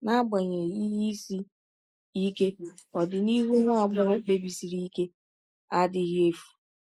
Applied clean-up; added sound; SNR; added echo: neural mask model Resemble Enhance denoiser.